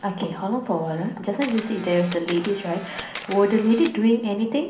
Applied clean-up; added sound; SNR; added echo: none; Camera; 14 dB; reverberation time 0.6 s.